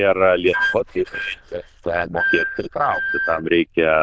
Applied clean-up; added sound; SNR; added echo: neural diffusion model UNIVERSE++.